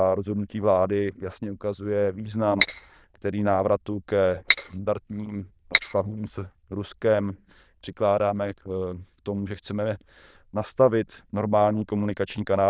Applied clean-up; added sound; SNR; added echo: neural diffusion model UNIVERSE++.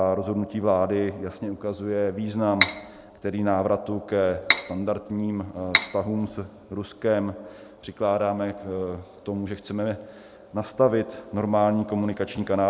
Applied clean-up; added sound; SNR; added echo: none; Cutlery, silverware; 1 dB; none.